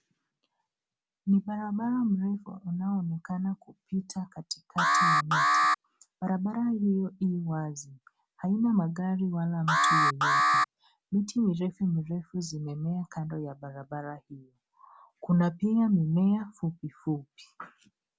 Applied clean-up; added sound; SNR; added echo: none; Alarm; -5 dB; none.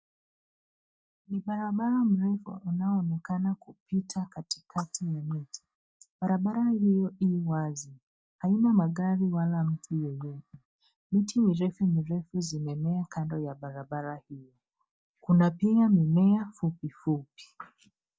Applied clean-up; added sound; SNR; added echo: neural mask model DeepFilterNet 3.